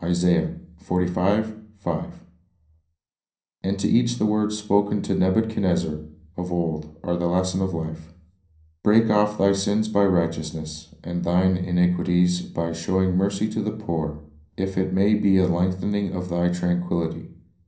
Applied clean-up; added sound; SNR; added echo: none; none; none; reverberation time 0.6 s.